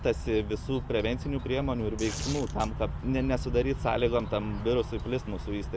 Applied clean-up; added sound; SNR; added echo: none; Tearing; 12 dB; none.